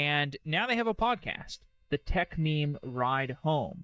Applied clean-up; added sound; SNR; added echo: neural mask model DeepFilterNet 3.